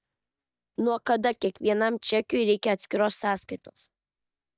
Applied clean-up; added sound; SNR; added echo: neural mask model DeepFilterNet 3.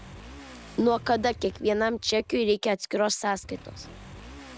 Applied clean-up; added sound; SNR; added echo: none; Motorcycle / Accelerating, revving, vroom; 18 dB; none.